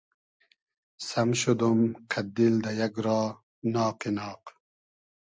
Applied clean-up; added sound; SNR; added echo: none; none; none; none.